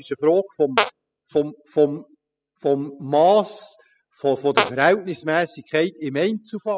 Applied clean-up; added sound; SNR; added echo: classical method spectral subtraction.